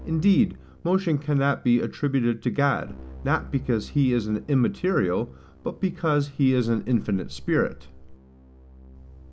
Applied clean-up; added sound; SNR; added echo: none; Keyboard (musical); 20 dB; none.